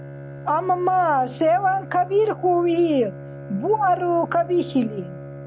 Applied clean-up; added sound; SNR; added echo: none; Bowed string instrument; 14 dB; none.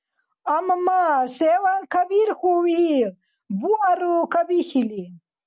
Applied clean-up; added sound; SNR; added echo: none; none; none; none.